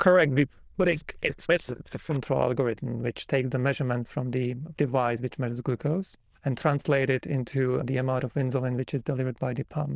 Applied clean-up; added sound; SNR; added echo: neural diffusion model UNIVERSE++.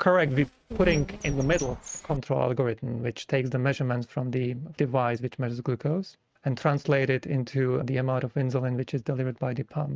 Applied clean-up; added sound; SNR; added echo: neural mask model RNNoise.